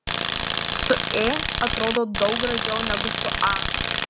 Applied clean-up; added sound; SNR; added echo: none; Tools; -4 dB; none.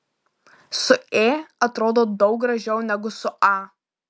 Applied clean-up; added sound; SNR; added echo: none; none; none; none.